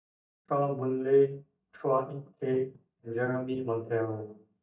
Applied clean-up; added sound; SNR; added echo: neural mask model DeepFilterNet 3.